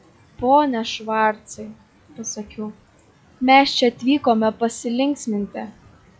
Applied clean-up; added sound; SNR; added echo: classical method log-MMSE.